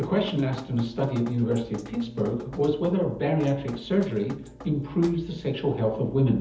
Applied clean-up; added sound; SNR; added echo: none; Drip; 19 dB; reverberation time 0.7 s.